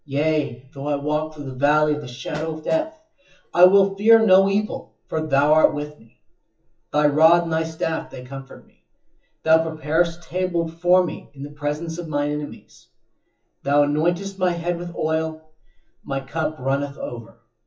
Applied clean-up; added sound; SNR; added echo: classical method WPE with log-MMSE.